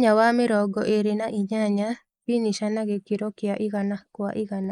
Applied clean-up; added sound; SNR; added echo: neural mask model Resemble Enhance denoiser.